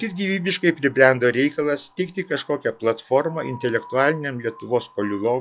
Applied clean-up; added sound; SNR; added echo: classical method log-MMSE.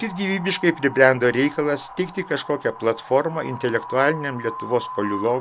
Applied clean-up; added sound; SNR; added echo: none; Wind; 14 dB; none.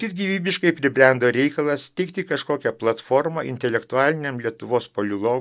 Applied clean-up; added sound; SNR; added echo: none; none; none; none.